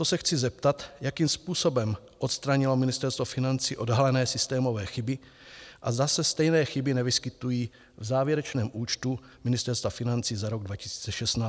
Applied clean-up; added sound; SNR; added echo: none; none; none; none.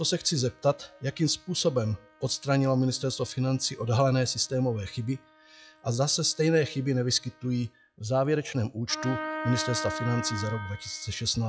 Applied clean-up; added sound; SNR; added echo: classical method log-MMSE.